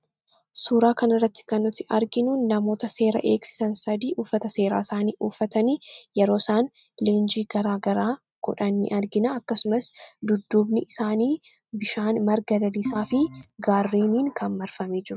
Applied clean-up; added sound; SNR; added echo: neural mask model RNNoise.